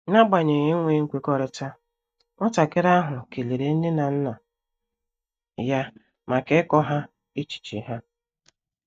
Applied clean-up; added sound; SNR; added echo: neural mask model DeepFilterNet 3.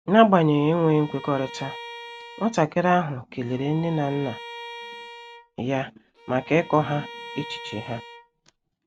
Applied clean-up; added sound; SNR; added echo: none; Bowed string instrument; 17 dB; none.